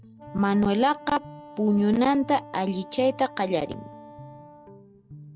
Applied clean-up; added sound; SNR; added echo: none; Wind instrument, woodwind instrument + Guitar; 18 dB; none.